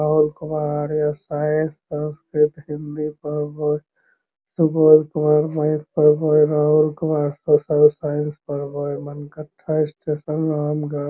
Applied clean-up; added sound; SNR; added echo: none; none; none; none.